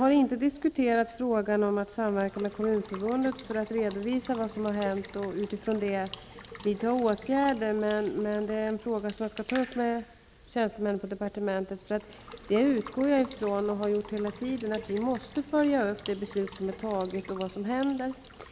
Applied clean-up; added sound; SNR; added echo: none; Water tap, faucet / Water / Liquid; 18 dB; none.